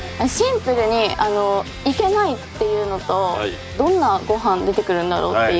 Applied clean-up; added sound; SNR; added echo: none; none; none; none.